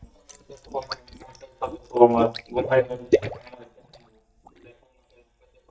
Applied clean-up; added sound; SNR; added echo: neural mask model DeepFilterNet 3.